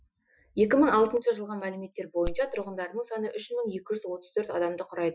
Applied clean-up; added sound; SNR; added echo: classical method Wiener filter.